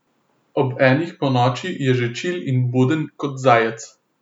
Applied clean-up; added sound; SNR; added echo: none; none; none; none.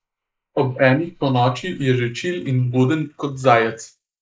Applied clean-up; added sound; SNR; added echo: neural mask model Resemble Enhance denoiser.